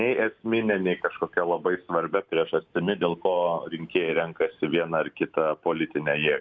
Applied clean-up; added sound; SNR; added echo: none; none; none; none.